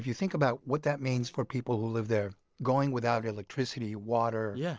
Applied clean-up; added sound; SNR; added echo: neural separator model SepFormer DNS4.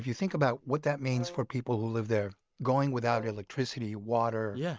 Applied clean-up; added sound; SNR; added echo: neural mask model RNNoise.